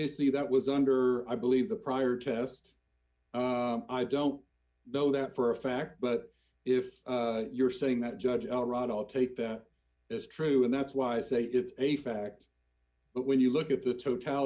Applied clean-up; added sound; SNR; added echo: none; none; none; none.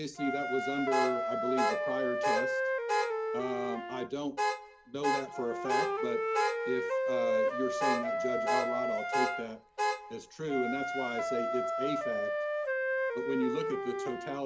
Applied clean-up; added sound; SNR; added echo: none; Wind instrument, woodwind instrument + Alarm / Car; -4 dB; none.